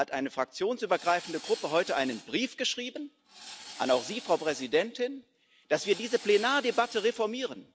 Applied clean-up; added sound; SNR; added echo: none; Tools; 17 dB; none.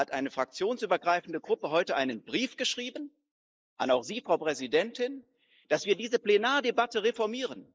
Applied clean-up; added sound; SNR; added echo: neural mask model Resemble Enhance denoiser.